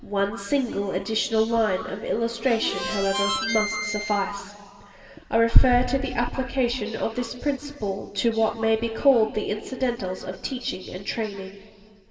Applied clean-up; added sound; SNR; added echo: none; Harmonica; 6 dB; reverberation time 2.0 s.